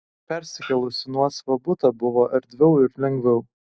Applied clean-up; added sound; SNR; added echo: none; none; none; none.